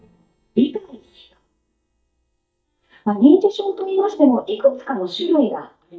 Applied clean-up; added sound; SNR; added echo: neural mask model DeepFilterNet 3.